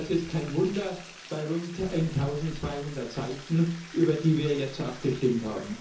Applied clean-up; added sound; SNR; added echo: none; Bathtub (filling or washing); 18 dB; reverberation time 0.6 s.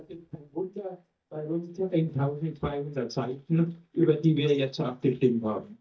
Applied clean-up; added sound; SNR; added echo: neural mask model DeepFilterNet 3.